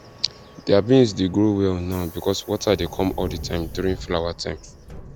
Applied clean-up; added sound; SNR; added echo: none; Subway, metro, underground; 16 dB; none.